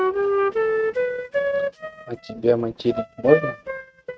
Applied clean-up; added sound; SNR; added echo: neural mask model RNNoise.